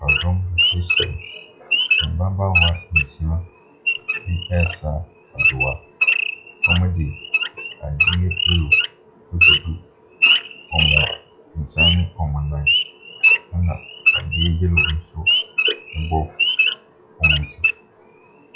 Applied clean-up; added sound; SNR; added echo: classical method log-MMSE.